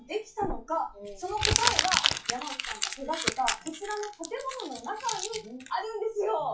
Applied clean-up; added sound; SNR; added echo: classical method WPE with log-MMSE.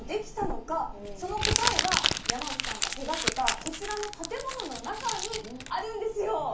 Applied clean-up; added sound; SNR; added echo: none; Crumpling, crinkling; -1 dB; reverberation time 0.4 s.